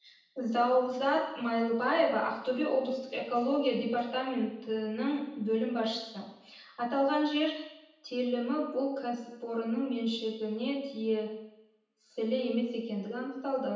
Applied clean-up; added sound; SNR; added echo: none; none; none; reverberation time 0.9 s.